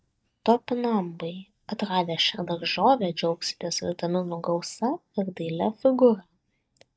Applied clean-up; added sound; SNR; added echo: neural mask model DeepFilterNet 3.